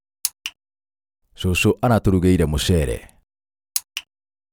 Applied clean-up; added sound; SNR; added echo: none; none; none; none.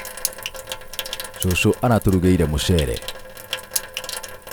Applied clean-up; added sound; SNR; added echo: none; Sink (filling or washing) / Water tap, faucet; 11 dB; none.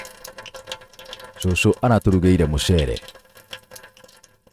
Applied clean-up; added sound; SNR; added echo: neural mask model RNNoise.